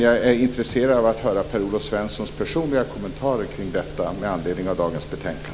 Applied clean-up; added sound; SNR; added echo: none; none; none; none.